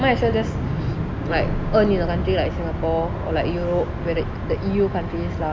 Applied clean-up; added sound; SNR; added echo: none; none; none; none.